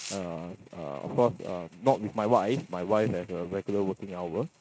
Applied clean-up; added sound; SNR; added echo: neural mask model RNNoise.